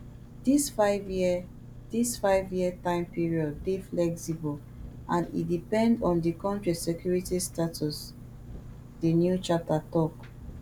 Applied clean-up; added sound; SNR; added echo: none; Engine; 15 dB; none.